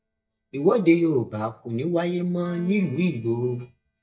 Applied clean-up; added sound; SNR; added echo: neural mask model DeepFilterNet 3.